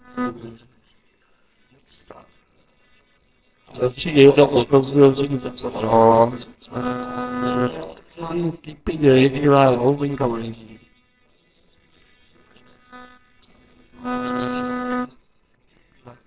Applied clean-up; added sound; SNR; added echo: neural separator model SepFormer WHAMR!.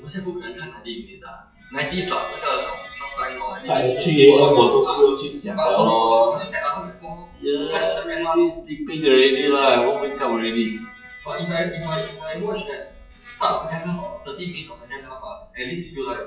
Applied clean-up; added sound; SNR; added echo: classical method WPE with log-MMSE.